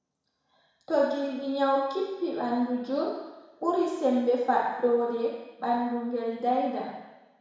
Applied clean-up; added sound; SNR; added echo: none; none; none; reverberation time 1.1 s.